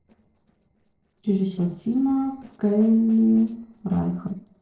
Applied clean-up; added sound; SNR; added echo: neural separator model SepFormer DNS4.